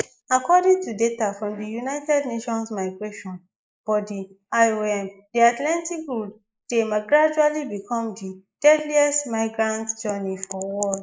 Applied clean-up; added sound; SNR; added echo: neural mask model Resemble Enhance denoiser.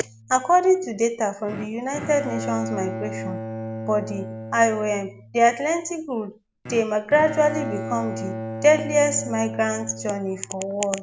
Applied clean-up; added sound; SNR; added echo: none; Bowed string instrument; 10 dB; none.